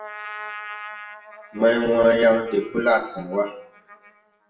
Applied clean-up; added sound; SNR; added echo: classical method WPE with log-MMSE.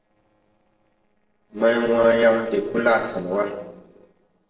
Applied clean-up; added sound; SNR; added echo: neural separator model SepFormer DNS4.